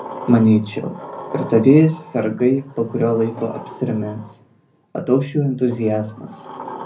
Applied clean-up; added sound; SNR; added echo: none; Sliding door; 17 dB; reverberation time 0.4 s.